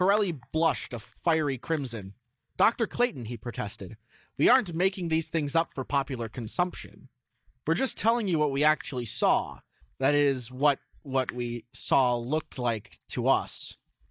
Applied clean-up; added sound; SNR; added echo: neural mask model DeepFilterNet 3.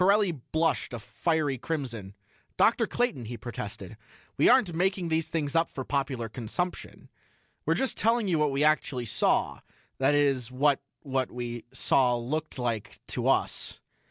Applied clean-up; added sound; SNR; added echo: none; none; none; none.